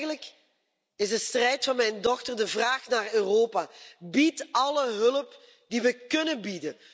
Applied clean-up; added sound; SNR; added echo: none; none; none; none.